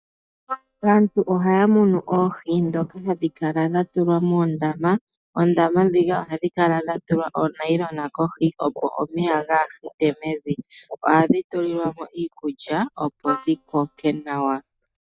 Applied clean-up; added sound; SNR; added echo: neural mask model DeepFilterNet 3.